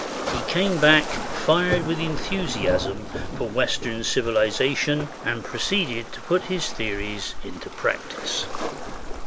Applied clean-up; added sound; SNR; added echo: none; Waves, surf; 5 dB; none.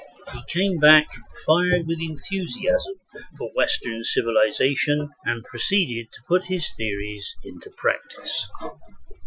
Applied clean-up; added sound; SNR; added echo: classical method Wiener filter.